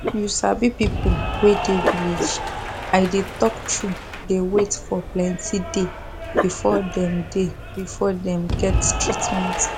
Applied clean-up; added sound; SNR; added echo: none; Applause / Cheering + Dog; 4 dB; none.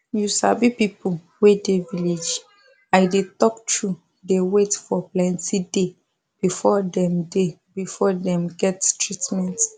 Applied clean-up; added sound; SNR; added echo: none; none; none; none.